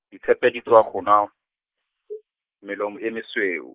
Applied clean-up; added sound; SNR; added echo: neural mask model Resemble Enhance denoiser.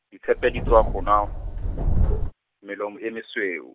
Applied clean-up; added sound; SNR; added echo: none; Subway, metro, underground; -2 dB; none.